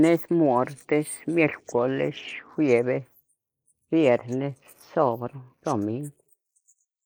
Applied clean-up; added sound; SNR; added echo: neural mask model Resemble Enhance denoiser.